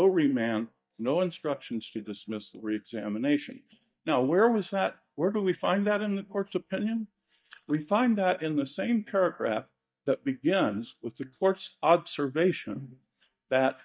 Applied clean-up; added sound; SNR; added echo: neural mask model DeepFilterNet 3.